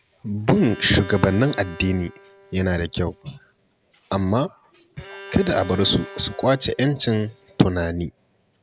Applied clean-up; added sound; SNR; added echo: none; Bowed string instrument; 19 dB; none.